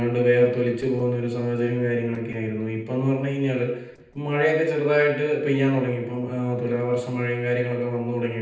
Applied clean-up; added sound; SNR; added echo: neural separator model SepFormer DNS4.